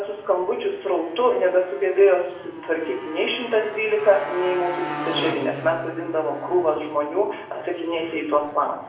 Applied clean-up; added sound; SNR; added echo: none; Motorcycle; 13 dB; reverberation time 0.7 s.